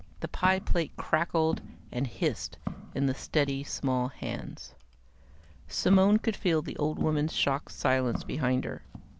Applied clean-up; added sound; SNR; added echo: none; Walk, footsteps; 14 dB; none.